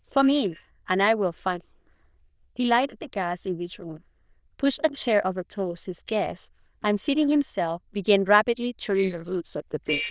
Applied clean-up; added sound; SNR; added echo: neural diffusion model UNIVERSE++.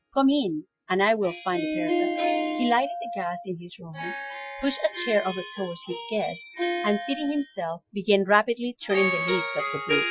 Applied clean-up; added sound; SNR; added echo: classical method Wiener filter.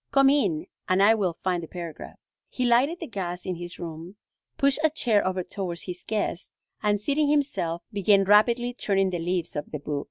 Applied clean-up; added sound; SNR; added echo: none; none; none; none.